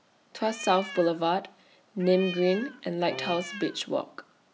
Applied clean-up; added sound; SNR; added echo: none; Cat + Brass instrument; 12 dB; none.